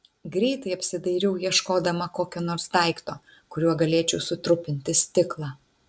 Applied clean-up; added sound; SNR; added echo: none; none; none; none.